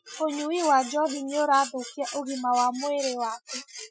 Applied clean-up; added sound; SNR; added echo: classical method Wiener filter.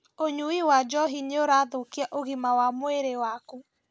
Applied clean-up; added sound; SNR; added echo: none; none; none; none.